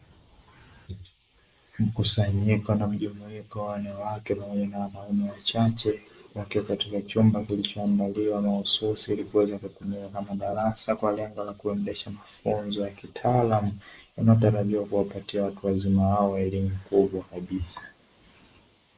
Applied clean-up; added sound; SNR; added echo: neural mask model Resemble Enhance denoiser.